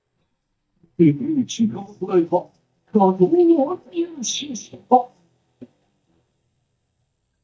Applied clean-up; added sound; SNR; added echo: neural mask model DeepFilterNet 3.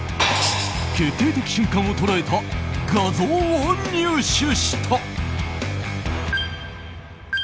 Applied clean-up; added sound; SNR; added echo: none; none; none; none.